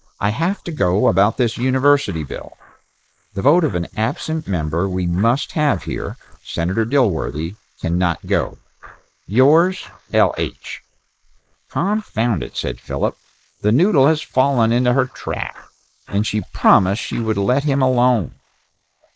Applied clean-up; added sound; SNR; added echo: neural mask model Resemble Enhance denoiser.